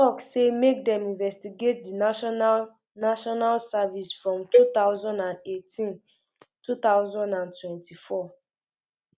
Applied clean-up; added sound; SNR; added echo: none; Cowbell; -1 dB; none.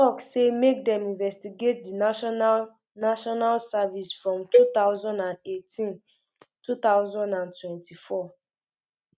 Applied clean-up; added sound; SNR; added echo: neural mask model RNNoise.